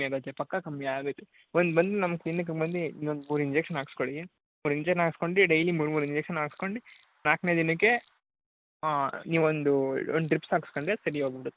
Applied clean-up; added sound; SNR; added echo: neural mask model Resemble Enhance denoiser.